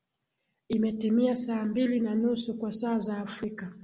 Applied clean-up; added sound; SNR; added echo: none; none; none; none.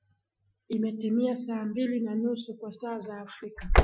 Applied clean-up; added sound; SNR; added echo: classical method Wiener filter.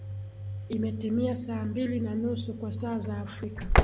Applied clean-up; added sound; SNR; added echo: none; Slam / Engine; -1 dB; none.